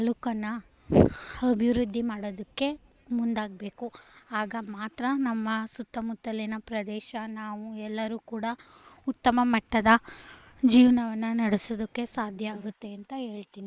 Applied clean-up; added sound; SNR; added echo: neural mask model Resemble Enhance denoiser.